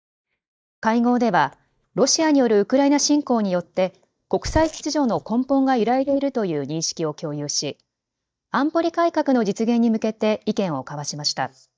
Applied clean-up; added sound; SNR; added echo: neural mask model DeepFilterNet 3.